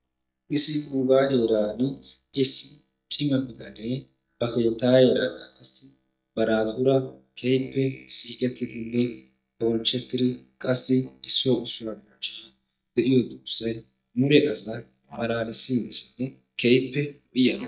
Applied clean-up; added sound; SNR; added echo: neural mask model DeepFilterNet 3.